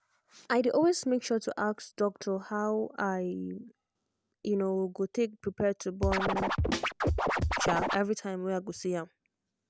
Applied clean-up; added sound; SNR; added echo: none; Scratching (performance technique); -2 dB; none.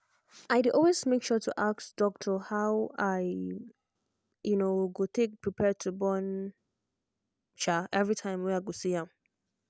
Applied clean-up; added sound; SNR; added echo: none; none; none; none.